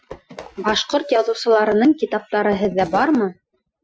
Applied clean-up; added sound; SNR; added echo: classical method Wiener filter.